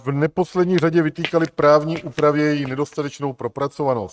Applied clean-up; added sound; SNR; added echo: neural mask model RNNoise.